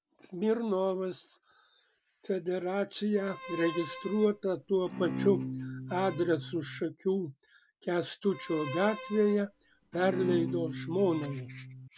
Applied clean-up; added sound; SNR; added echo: none; Bowed string instrument; 8 dB; none.